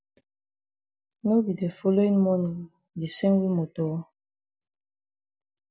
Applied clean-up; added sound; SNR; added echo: none; none; none; none.